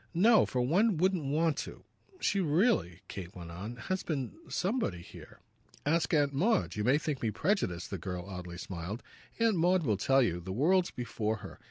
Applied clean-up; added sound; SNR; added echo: none; none; none; none.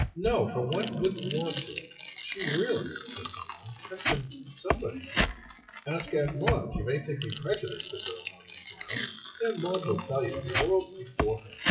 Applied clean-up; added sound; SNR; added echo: classical method WPE with log-MMSE.